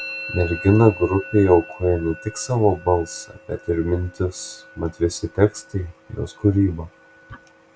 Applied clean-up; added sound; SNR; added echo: none; Musical instrument; 18 dB; none.